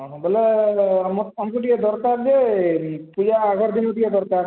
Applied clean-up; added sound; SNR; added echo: none; none; none; none.